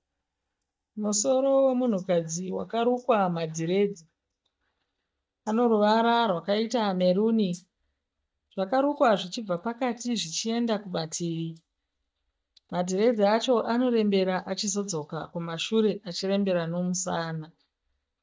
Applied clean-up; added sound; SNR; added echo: neural mask model DeepFilterNet 3.